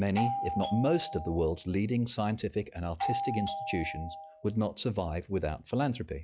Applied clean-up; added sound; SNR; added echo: classical method log-MMSE.